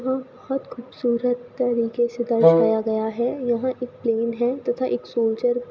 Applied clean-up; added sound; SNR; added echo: none; Wind instrument, woodwind instrument; -4 dB; none.